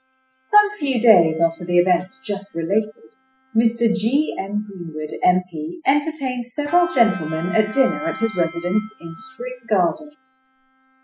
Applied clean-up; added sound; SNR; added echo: classical method spectral subtraction.